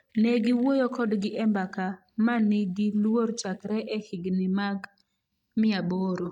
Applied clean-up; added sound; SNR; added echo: neural mask model DeepFilterNet 3.